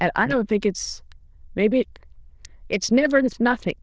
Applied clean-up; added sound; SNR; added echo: neural diffusion model UNIVERSE++.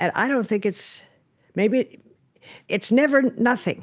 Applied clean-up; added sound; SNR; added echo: none; none; none; none.